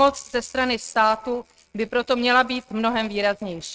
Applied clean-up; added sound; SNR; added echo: neural mask model RNNoise.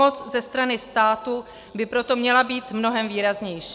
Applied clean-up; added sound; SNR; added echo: none; none; none; none.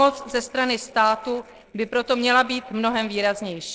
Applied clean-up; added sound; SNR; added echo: neural separator model SepFormer DNS4.